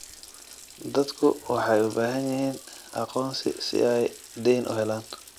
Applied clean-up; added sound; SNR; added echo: none; Water tap, faucet; 20 dB; none.